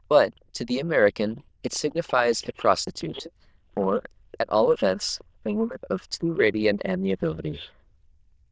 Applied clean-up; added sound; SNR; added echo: neural diffusion model UNIVERSE++.